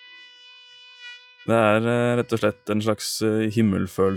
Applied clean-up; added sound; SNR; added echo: classical method log-MMSE.